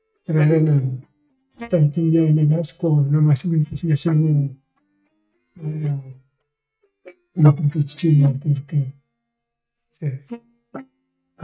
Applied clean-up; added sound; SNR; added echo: neural mask model DeepFilterNet 3.